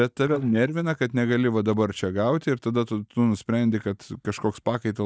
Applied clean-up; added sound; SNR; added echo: neural mask model DeepFilterNet 3.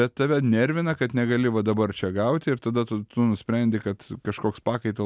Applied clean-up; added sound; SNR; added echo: none; none; none; none.